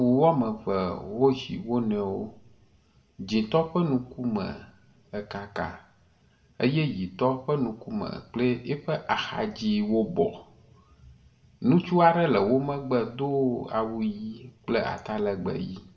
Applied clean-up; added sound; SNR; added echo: none; none; none; reverberation time 0.5 s.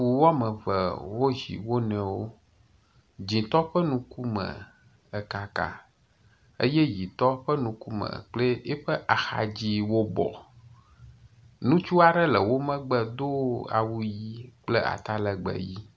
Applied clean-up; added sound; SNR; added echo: none; none; none; none.